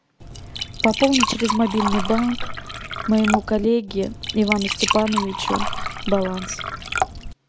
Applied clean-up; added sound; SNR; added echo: none; Liquid; 3 dB; none.